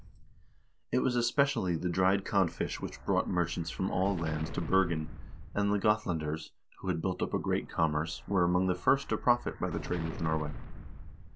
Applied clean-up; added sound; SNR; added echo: none; Explosion; 12 dB; none.